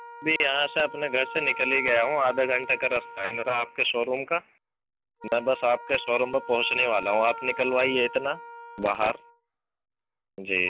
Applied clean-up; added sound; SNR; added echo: none; Wind instrument, woodwind instrument; 15 dB; none.